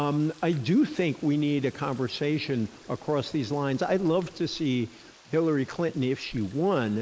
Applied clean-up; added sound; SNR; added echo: neural mask model Resemble Enhance denoiser.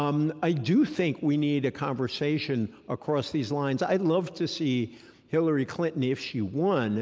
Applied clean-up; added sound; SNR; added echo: none; none; none; none.